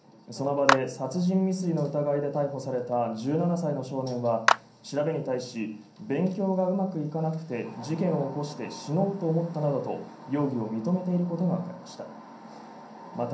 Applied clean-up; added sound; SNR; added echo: none; Clapping; 2 dB; reverberation time 0.6 s.